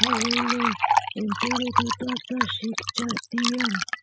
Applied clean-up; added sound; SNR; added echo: classical method spectral subtraction.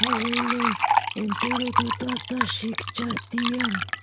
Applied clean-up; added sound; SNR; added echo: none; Fill (with liquid); -3 dB; none.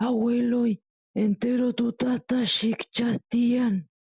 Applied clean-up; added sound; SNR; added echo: none; none; none; none.